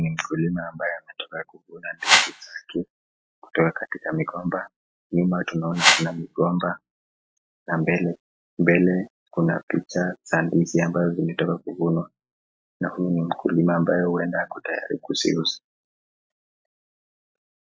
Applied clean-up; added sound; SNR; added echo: classical method log-MMSE.